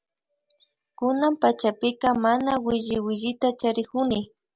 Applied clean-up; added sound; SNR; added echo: none; none; none; none.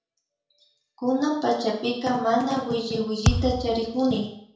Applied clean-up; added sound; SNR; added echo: none; Thump, thud; 1 dB; reverberation time 0.5 s.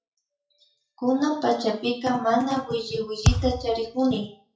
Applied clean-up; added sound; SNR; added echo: classical method WPE with log-MMSE.